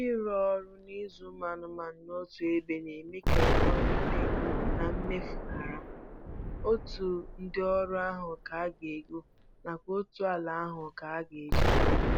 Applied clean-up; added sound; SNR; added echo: none; Explosion; -3 dB; none.